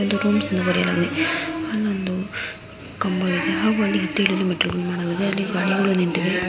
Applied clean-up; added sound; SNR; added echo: none; none; none; none.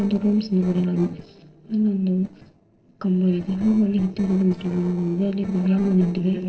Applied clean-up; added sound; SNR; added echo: neural separator model SepFormer DNS4.